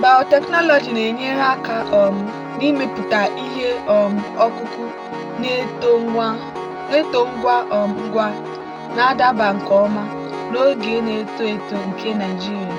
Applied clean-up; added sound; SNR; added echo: none; Piano; 9 dB; none.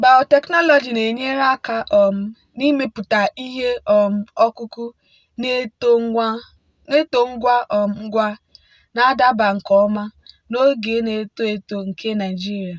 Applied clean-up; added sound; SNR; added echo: none; none; none; none.